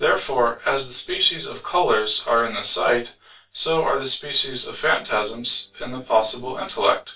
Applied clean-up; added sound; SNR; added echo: neural separator model SepFormer DNS4.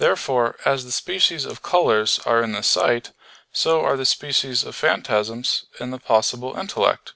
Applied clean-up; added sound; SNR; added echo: none; none; none; none.